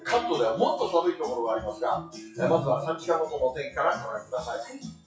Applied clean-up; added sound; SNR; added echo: classical method WPE with log-MMSE.